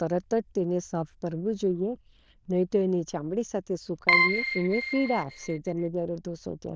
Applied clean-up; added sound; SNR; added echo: neural diffusion model UNIVERSE++.